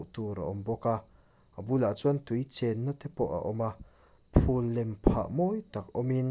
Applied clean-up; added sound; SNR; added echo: none; none; none; none.